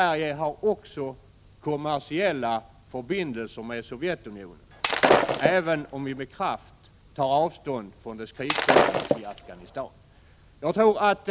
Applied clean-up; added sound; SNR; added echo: none; Shatter; -4 dB; none.